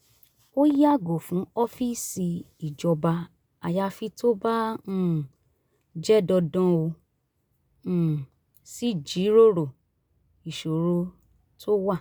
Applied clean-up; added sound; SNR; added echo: none; none; none; none.